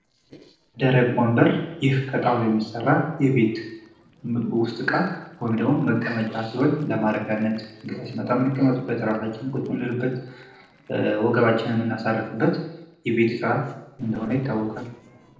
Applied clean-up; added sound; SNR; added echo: neural separator model SepFormer DNS4.